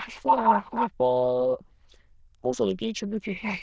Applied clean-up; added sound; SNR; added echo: neural diffusion model UNIVERSE++.